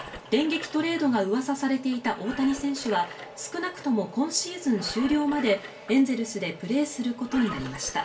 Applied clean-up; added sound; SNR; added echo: none; Engine; 16 dB; reverberation time 0.2 s.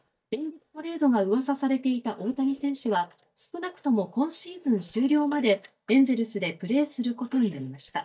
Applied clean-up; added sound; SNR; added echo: neural mask model DeepFilterNet 3.